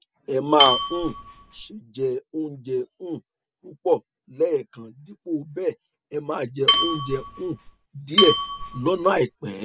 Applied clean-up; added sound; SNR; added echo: none; Dishes, pots, and pans / Glass / Bell; -1 dB; none.